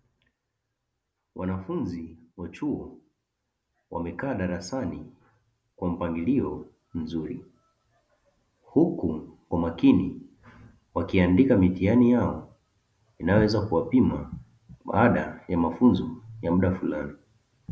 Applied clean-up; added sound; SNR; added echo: none; none; none; none.